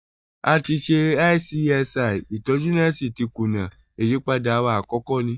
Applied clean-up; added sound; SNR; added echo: neural mask model DeepFilterNet 3.